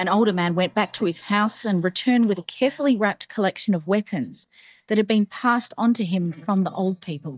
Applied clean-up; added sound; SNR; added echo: neural mask model DeepFilterNet 3.